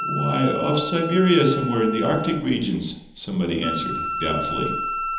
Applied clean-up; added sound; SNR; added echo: none; Wind instrument, woodwind instrument; 6 dB; reverberation time 0.9 s.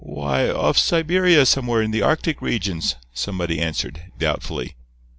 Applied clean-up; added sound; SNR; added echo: none; none; none; none.